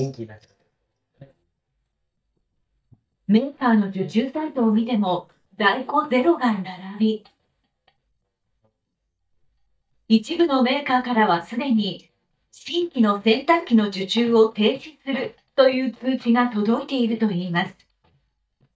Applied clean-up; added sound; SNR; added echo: neural mask model DeepFilterNet 3.